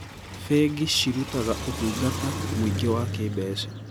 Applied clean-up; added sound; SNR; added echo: none; Car; 4 dB; none.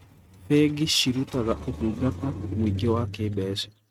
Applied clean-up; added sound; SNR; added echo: neural mask model RNNoise.